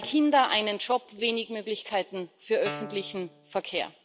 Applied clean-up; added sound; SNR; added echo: none; Guitar; 12 dB; none.